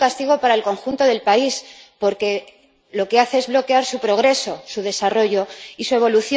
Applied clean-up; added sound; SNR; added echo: none; none; none; none.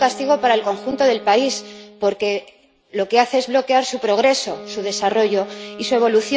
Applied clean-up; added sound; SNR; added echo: none; Wind instrument, woodwind instrument; 19 dB; none.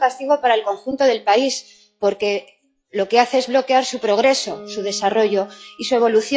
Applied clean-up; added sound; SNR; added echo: classical method log-MMSE.